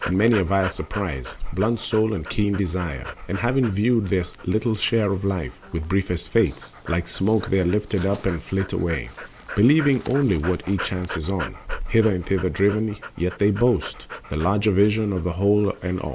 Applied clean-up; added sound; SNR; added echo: none; Dog; 16 dB; none.